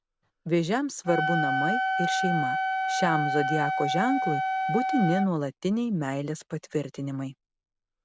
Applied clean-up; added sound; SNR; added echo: none; Wind instrument, woodwind instrument; 1 dB; none.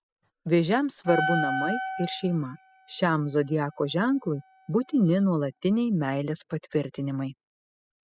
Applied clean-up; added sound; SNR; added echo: classical method spectral subtraction.